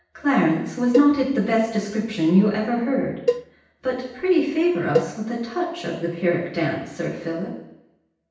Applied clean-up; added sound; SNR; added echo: none; Cowbell; 7 dB; reverberation time 0.9 s.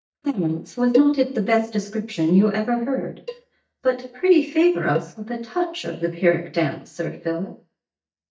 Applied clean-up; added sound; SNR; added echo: neural mask model DeepFilterNet 3.